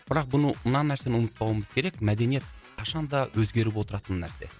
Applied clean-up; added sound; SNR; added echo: none; none; none; none.